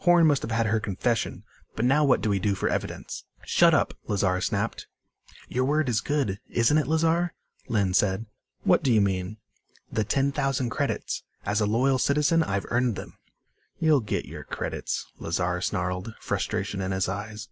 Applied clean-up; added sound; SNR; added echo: none; none; none; none.